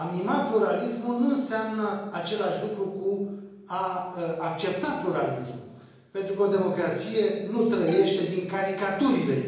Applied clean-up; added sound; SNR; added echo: none; Bowed string instrument; 16 dB; reverberation time 1.0 s.